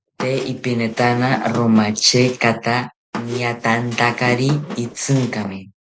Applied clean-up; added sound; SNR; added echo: none; Squeak; 13 dB; none.